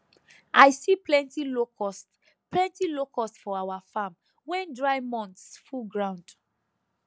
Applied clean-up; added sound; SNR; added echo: none; none; none; none.